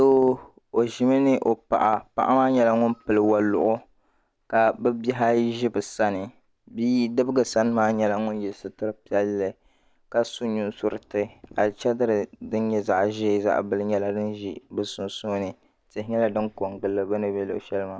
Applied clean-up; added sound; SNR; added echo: none; none; none; none.